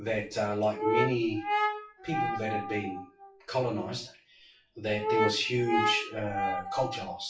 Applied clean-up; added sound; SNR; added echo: classical method WPE with log-MMSE.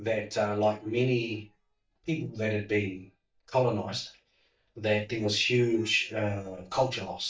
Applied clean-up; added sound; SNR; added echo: neural mask model DeepFilterNet 3.